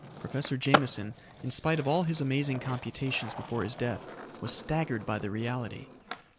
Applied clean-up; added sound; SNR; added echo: none; Skateboard; 6 dB; none.